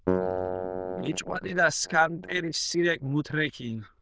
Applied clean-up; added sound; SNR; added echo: neural diffusion model UNIVERSE++.